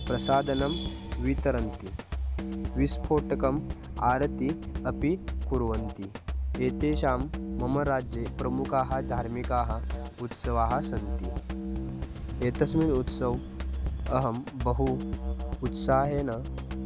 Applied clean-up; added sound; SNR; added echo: none; Drum kit; 3 dB; none.